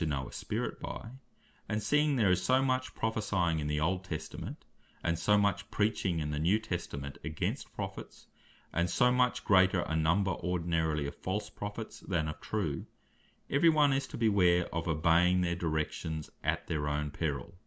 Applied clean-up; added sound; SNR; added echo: none; none; none; none.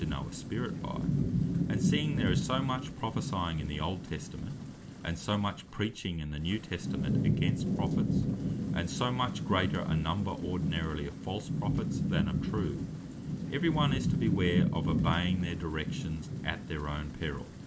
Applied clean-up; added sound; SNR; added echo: none; Rain / Thunderstorm; -2 dB; none.